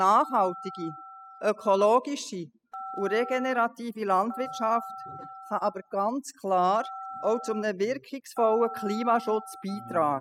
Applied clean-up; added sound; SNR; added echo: classical method spectral subtraction.